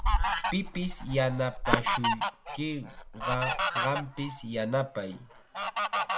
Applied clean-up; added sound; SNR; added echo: none; Fowl; -2 dB; none.